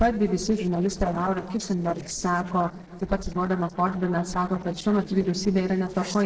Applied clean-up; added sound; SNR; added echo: neural separator model SepFormer DNS4.